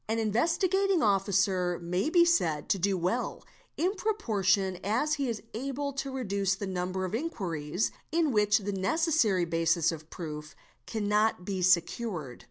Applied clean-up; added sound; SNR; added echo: none; none; none; none.